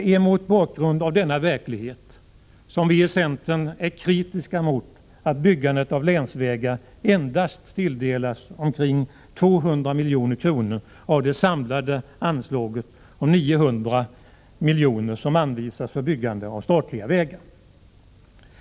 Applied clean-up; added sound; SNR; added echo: none; none; none; none.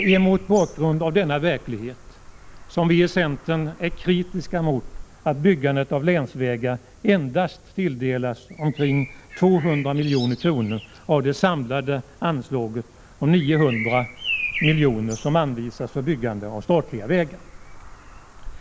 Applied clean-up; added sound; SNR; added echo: none; Bird vocalization, bird call, bird song; 14 dB; none.